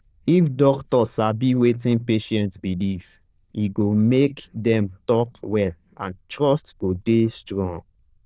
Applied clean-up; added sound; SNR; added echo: neural diffusion model UNIVERSE++.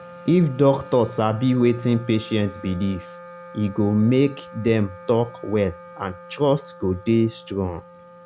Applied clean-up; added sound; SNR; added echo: none; Wind instrument, woodwind instrument; 19 dB; none.